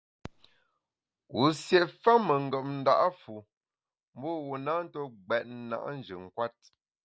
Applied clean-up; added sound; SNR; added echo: none; none; none; none.